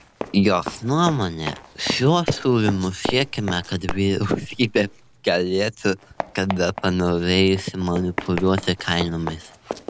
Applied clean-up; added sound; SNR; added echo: none; Run; 11 dB; none.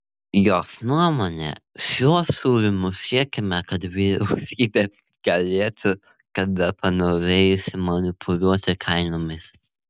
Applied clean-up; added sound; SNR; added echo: none; none; none; none.